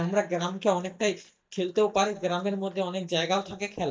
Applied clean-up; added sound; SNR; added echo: neural mask model DeepFilterNet 3.